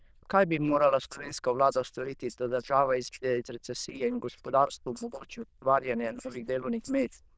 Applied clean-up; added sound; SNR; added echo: neural diffusion model UNIVERSE++.